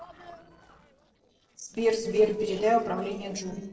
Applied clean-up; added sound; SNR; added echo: neural separator model SepFormer DNS4.